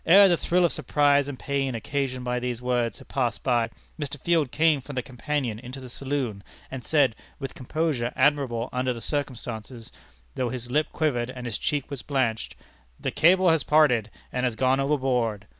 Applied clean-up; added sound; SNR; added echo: none; none; none; none.